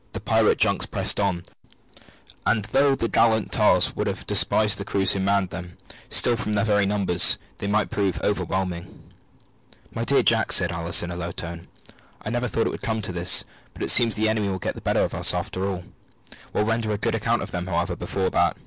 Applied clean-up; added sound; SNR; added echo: none; none; none; none.